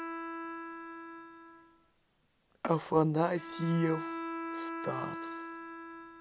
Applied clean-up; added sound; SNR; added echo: none; Bowed string instrument; 13 dB; none.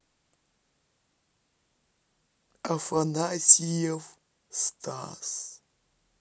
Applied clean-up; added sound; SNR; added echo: none; none; none; none.